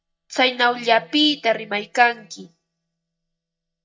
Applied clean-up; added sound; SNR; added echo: neural mask model DeepFilterNet 3.